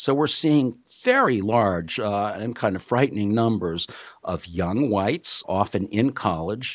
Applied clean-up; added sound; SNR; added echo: none; none; none; none.